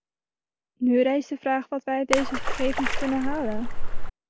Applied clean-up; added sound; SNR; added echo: none; Splash, splatter; -3 dB; none.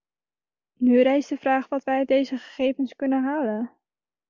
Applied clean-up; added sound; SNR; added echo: none; none; none; none.